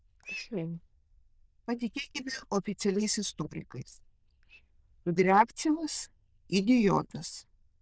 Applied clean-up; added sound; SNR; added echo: neural diffusion model UNIVERSE++.